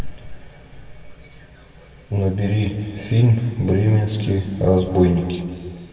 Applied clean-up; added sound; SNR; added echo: none; none; none; reverberation time 1.9 s.